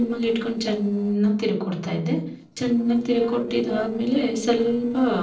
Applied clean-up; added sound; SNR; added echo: neural separator model SepFormer DNS4.